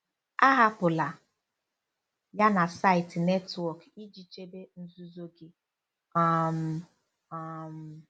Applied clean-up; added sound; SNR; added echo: none; none; none; none.